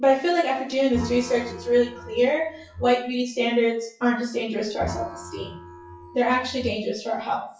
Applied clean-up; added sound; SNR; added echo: classical method WPE with log-MMSE.